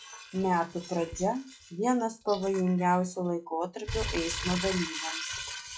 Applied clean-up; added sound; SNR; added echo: classical method log-MMSE.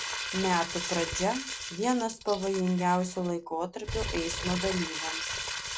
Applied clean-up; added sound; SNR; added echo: none; Crumpling, crinkling; 5 dB; none.